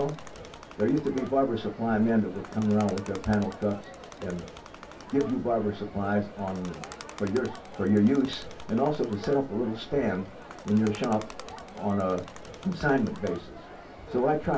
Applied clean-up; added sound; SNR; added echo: none; Crowd; 15 dB; reverberation time 0.2 s.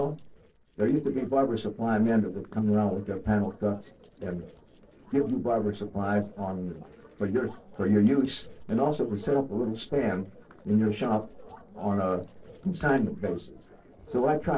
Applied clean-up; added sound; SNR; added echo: neural separator model SepFormer DNS4.